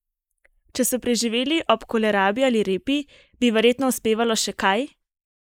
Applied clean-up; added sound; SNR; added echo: neural mask model Resemble Enhance denoiser.